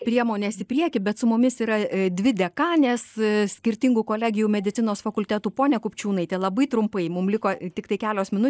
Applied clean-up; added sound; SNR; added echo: neural mask model Resemble Enhance denoiser.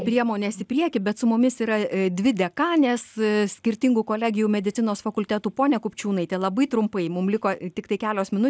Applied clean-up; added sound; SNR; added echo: none; none; none; none.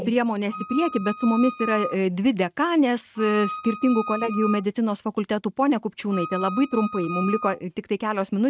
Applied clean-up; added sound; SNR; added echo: neural mask model RNNoise.